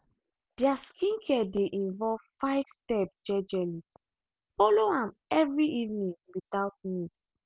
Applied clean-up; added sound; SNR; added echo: none; none; none; none.